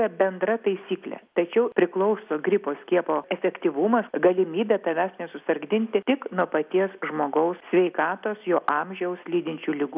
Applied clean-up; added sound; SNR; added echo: none; none; none; none.